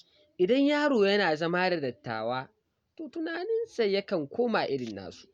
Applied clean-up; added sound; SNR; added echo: none; none; none; none.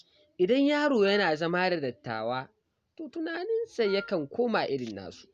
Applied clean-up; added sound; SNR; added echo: none; Wind instrument, woodwind instrument; 17 dB; none.